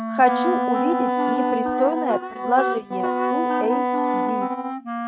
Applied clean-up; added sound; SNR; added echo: neural mask model RNNoise.